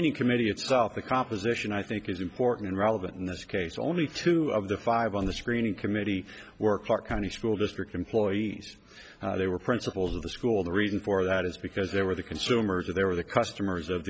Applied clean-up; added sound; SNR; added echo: none; Slam / Car; 15 dB; none.